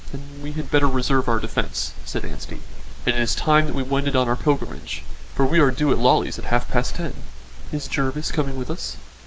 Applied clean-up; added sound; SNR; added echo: none; none; none; none.